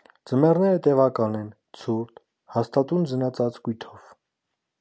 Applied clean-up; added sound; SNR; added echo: none; none; none; none.